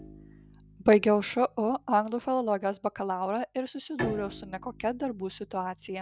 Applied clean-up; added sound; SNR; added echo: none; Bowed string instrument; 15 dB; none.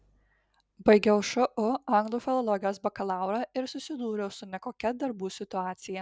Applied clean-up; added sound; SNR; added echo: none; none; none; none.